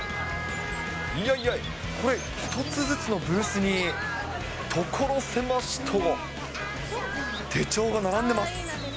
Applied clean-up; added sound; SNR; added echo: none; Bird vocalization, bird call, bird song; 20 dB; none.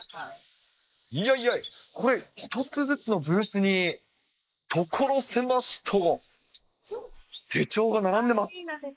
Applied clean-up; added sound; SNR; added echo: neural mask model Resemble Enhance denoiser.